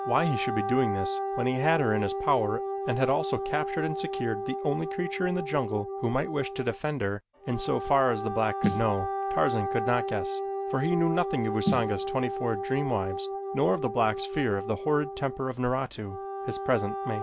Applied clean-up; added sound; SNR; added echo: none; Snare drum + Wind instrument, woodwind instrument; 4 dB; none.